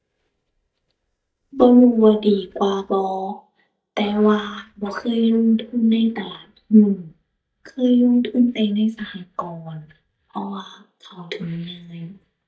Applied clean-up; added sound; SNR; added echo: neural mask model DeepFilterNet 3.